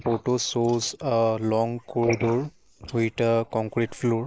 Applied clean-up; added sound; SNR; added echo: neural mask model Resemble Enhance denoiser.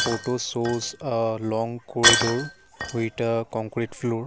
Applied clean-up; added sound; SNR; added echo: none; Shatter; 2 dB; none.